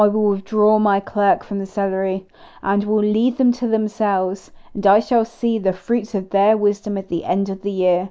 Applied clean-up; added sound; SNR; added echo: none; none; none; none.